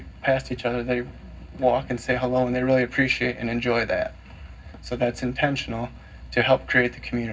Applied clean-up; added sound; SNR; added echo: none; none; none; reverberation time 0.4 s.